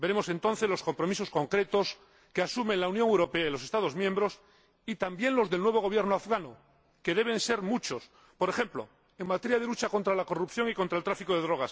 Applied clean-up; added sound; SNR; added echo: none; none; none; none.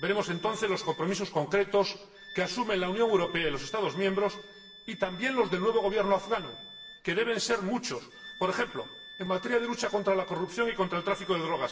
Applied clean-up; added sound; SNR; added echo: none; Wind instrument, woodwind instrument; 19 dB; reverberation time 1.0 s.